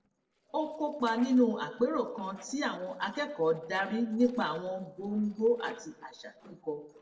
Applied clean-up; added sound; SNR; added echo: neural separator model SepFormer DNS4.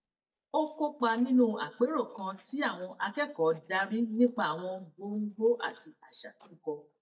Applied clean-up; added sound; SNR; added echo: neural mask model DeepFilterNet 3.